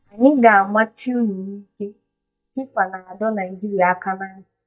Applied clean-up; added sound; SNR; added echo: neural mask model DeepFilterNet 3.